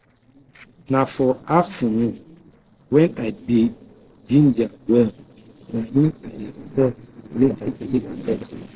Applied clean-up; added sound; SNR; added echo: neural separator model SepFormer DNS4.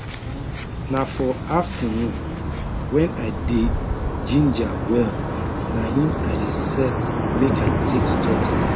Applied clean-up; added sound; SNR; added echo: none; Chirp, tweet; -1 dB; none.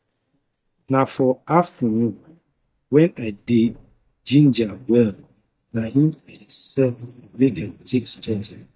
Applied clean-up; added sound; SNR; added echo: neural mask model DeepFilterNet 3.